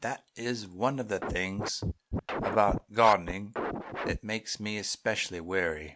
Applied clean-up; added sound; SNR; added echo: neural mask model RNNoise.